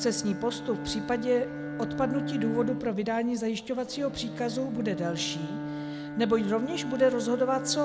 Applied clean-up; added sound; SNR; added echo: none; Bowed string instrument; 7 dB; none.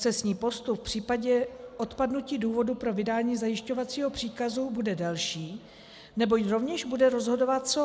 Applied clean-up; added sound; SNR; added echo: none; none; none; none.